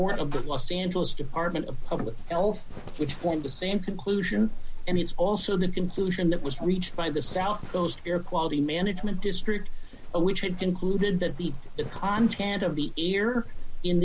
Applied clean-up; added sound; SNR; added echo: none; Livestock, farm animals, working animals; 2 dB; none.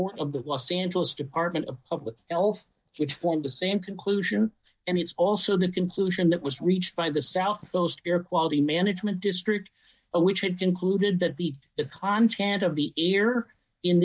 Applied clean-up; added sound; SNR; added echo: neural mask model DeepFilterNet 3.